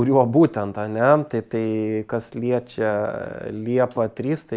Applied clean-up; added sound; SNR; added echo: neural mask model Resemble Enhance denoiser.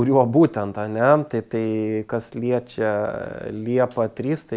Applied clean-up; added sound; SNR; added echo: none; none; none; none.